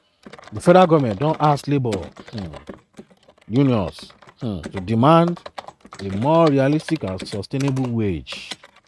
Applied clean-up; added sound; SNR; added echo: neural mask model RNNoise.